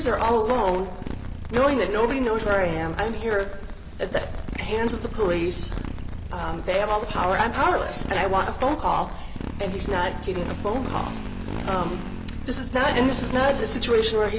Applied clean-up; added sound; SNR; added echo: none; Motorcycle; 10 dB; none.